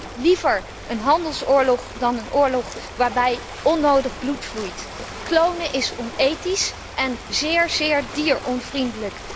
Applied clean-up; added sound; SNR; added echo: none; Ocean; 13 dB; none.